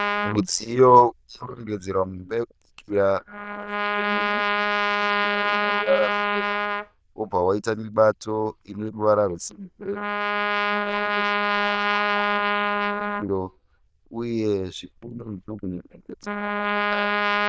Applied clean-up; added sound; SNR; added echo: neural diffusion model UNIVERSE++.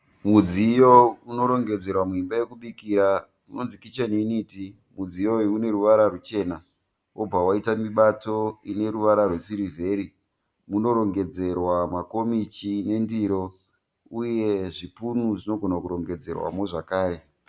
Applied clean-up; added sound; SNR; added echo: none; none; none; none.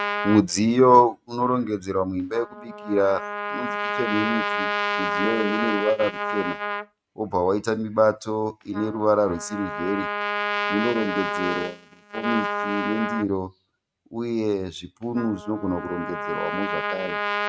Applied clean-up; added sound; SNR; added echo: neural mask model RNNoise.